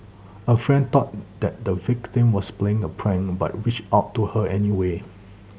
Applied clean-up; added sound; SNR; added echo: none; none; none; none.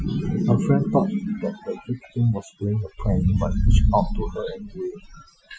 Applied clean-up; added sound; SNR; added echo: classical method Wiener filter.